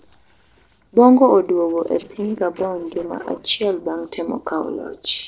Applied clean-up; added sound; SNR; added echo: neural separator model SepFormer DNS4.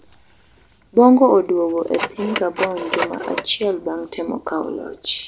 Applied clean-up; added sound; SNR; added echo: none; Telephone; 12 dB; none.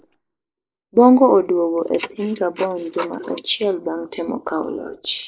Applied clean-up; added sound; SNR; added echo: neural mask model Resemble Enhance denoiser.